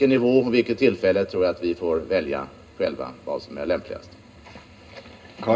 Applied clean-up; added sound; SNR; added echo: none; none; none; reverberation time 0.2 s.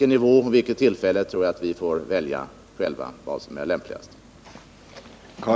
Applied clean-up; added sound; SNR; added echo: none; none; none; none.